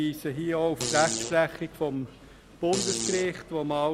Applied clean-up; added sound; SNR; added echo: none; Fart; 7 dB; none.